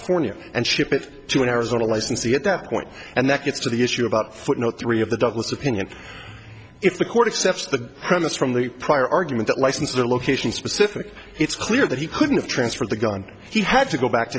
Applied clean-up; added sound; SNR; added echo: none; none; none; none.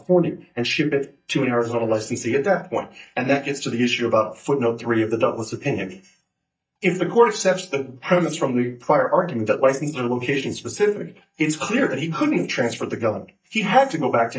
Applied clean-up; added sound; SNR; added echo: neural mask model DeepFilterNet 3.